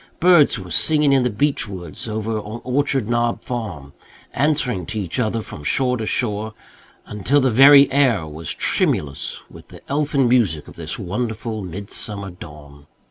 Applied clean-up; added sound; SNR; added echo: none; none; none; none.